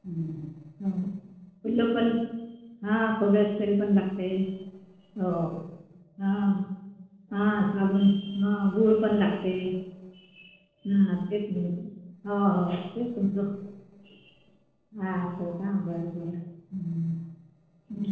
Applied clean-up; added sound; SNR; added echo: neural separator model SepFormer DNS4.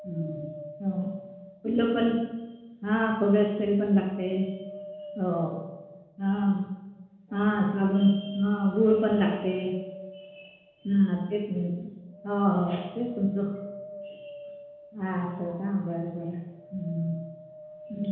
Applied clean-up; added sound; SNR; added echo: none; Wind; 17 dB; reverberation time 1.1 s.